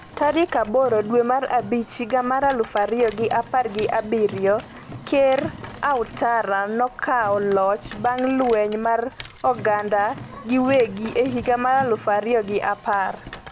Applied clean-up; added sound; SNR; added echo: none; Rattle + Car; 17 dB; none.